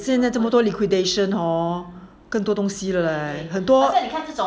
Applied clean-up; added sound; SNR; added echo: none; none; none; none.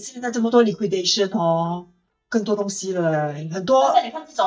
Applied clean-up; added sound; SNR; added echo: neural mask model DeepFilterNet 3.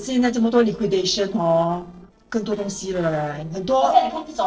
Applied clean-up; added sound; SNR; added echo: neural separator model SepFormer DNS4.